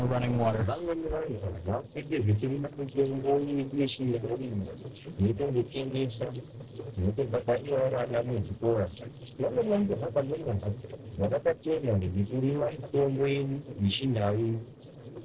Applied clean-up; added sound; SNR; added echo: neural separator model SepFormer DNS4.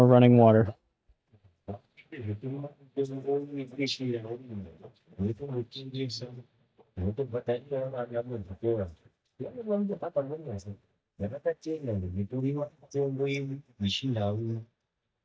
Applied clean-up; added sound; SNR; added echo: neural mask model DeepFilterNet 3.